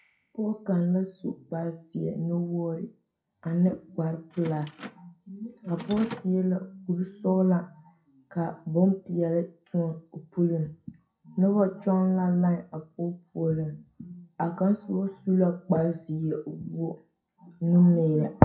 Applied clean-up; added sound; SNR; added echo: classical method WPE with log-MMSE.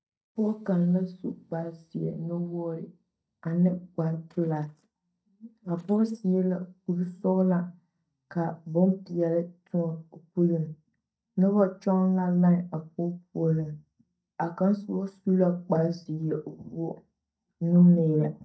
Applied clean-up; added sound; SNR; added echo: neural mask model DeepFilterNet 3.